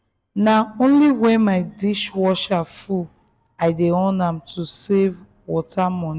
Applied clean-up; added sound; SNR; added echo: none; none; none; none.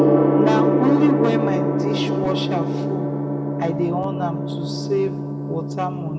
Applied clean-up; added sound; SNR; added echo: none; Gong; -4 dB; reverberation time 0.8 s.